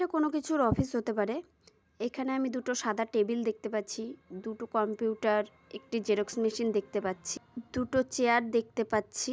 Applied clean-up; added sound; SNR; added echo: none; none; none; none.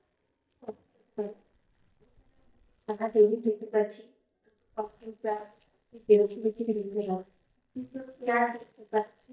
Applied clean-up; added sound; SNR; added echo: neural mask model DeepFilterNet 3.